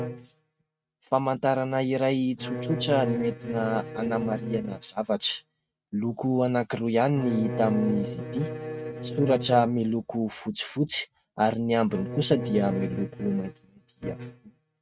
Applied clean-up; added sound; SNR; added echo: neural mask model RNNoise.